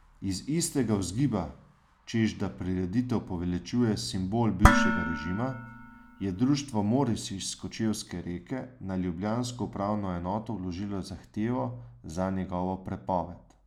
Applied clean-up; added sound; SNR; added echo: none; Dishes, pots, and pans; -1 dB; none.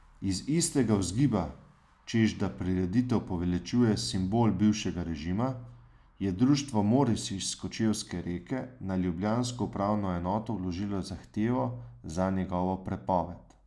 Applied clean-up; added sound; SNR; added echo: none; none; none; none.